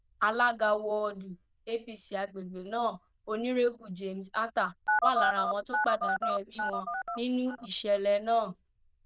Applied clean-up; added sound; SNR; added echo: neural diffusion model UNIVERSE++.